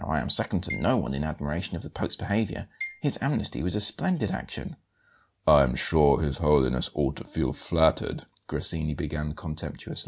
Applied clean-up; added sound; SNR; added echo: none; Marimba, xylophone; 17 dB; none.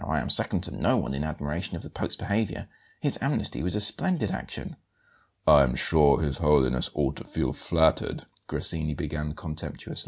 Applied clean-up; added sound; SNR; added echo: none; none; none; none.